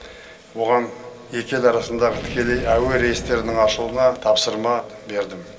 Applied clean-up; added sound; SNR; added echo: none; Fire; 14 dB; reverberation time 0.2 s.